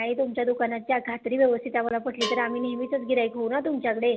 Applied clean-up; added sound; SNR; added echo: none; Bell; 15 dB; none.